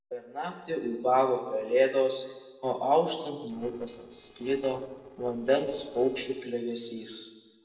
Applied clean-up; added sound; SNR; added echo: neural separator model SepFormer DNS4.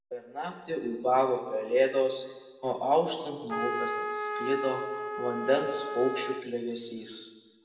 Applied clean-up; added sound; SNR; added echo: none; Trumpet; 4 dB; reverberation time 1.2 s.